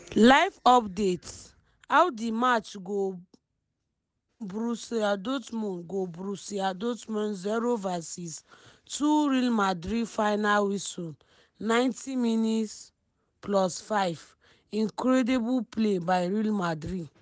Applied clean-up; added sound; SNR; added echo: none; none; none; none.